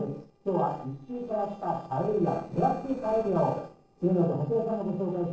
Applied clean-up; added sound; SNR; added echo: neural separator model SepFormer DNS4.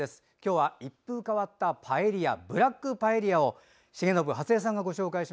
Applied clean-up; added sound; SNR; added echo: none; none; none; none.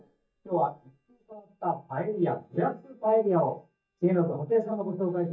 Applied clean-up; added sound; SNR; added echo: neural mask model DeepFilterNet 3.